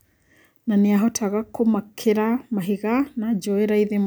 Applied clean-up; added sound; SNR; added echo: none; none; none; none.